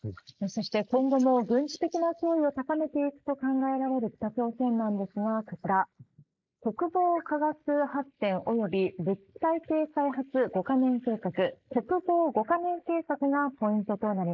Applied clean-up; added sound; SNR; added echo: neural mask model Resemble Enhance denoiser.